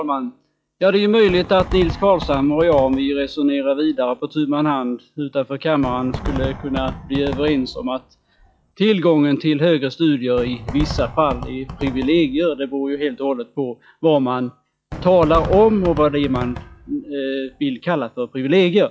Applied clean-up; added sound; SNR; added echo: classical method log-MMSE.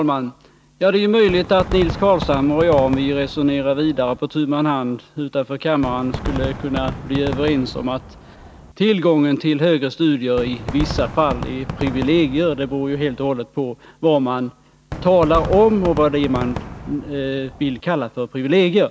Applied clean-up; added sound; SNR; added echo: none; Fireworks; 12 dB; none.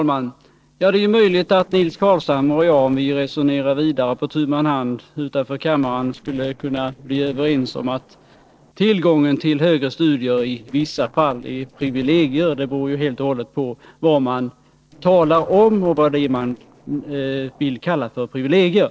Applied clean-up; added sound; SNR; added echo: neural separator model SepFormer DNS4.